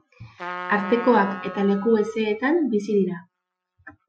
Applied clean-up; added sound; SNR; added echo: classical method Wiener filter.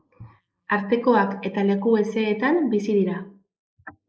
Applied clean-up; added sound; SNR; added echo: neural mask model Resemble Enhance denoiser.